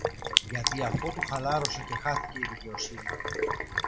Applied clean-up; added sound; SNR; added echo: none; Sink (filling or washing); -3 dB; reverberation time 1.2 s.